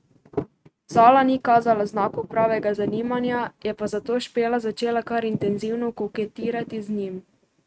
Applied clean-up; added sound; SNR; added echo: neural mask model RNNoise.